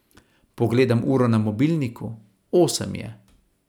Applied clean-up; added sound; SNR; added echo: none; none; none; none.